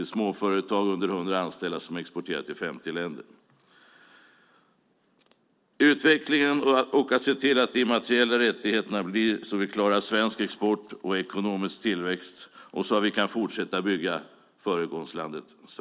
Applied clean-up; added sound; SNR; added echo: none; none; none; none.